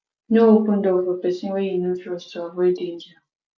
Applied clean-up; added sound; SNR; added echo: none; none; none; none.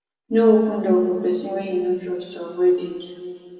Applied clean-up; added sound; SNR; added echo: none; none; none; reverberation time 2.1 s.